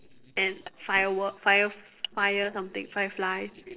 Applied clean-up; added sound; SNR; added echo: neural separator model SepFormer DNS4.